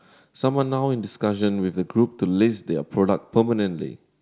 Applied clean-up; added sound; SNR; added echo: none; none; none; none.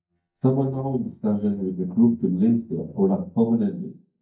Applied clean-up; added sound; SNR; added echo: neural mask model DeepFilterNet 3.